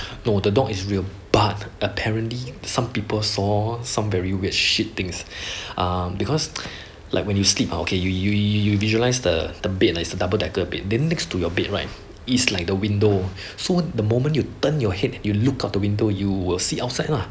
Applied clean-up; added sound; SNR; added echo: none; none; none; none.